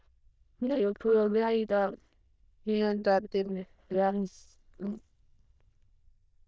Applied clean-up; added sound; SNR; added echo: neural diffusion model UNIVERSE++.